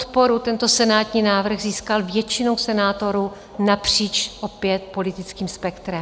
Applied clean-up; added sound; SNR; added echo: none; none; none; none.